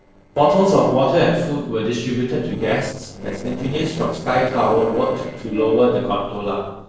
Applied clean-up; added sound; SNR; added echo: neural separator model SepFormer DNS4.